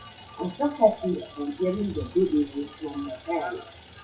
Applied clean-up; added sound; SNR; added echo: classical method WPE with log-MMSE.